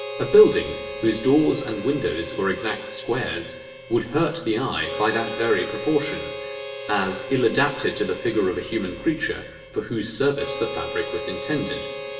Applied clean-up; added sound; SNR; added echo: none; Harmonica; 9 dB; reverberation time 1.1 s.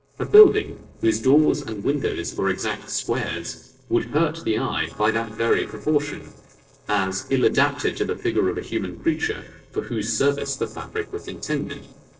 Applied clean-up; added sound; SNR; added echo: neural separator model SepFormer DNS4.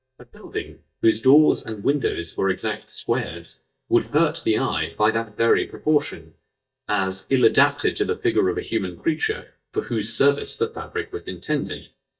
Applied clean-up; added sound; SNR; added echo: neural mask model DeepFilterNet 3.